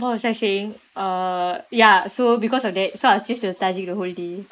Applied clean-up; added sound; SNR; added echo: neural mask model Resemble Enhance denoiser.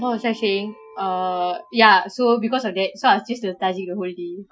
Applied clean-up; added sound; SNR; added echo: classical method Wiener filter.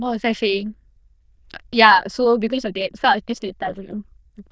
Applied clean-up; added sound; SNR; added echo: neural diffusion model UNIVERSE++.